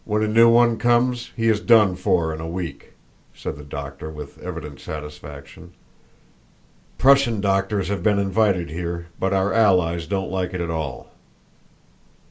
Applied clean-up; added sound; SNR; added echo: none; none; none; none.